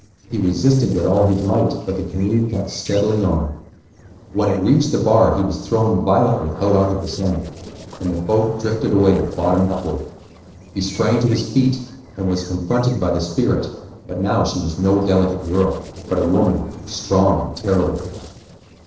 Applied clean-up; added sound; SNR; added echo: neural separator model SepFormer DNS4.